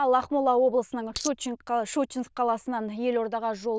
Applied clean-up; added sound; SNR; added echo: neural diffusion model UNIVERSE++.